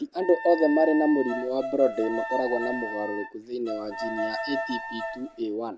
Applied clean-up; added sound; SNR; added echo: none; Wind instrument, woodwind instrument + Bowed string instrument; 7 dB; none.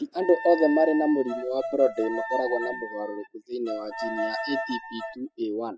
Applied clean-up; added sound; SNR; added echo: classical method spectral subtraction.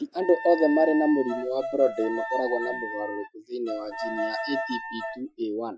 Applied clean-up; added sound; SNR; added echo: classical method Wiener filter.